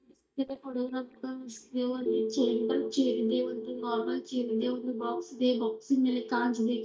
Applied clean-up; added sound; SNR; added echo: neural mask model DeepFilterNet 3.